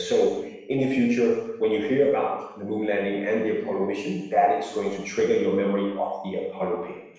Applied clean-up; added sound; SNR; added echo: none; none; none; reverberation time 0.9 s.